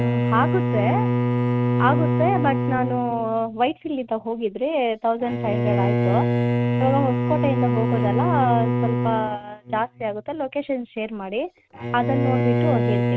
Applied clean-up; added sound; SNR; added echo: neural mask model RNNoise.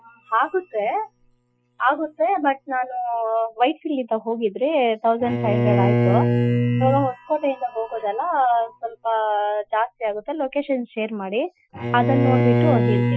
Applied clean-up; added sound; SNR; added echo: classical method Wiener filter.